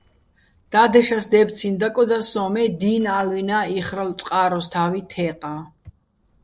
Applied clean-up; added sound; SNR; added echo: neural separator model SepFormer DNS4.